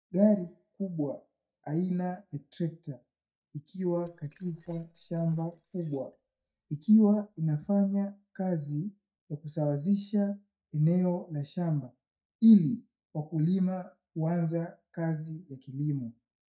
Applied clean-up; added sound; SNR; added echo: neural mask model DeepFilterNet 3.